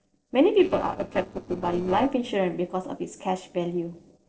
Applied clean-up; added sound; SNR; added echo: neural separator model SepFormer DNS4.